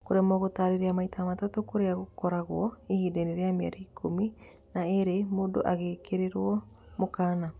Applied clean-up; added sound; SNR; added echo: none; none; none; none.